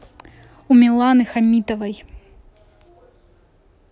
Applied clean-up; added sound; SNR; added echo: none; none; none; none.